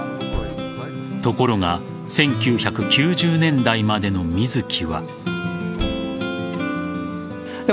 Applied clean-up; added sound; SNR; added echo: none; Car; 13 dB; none.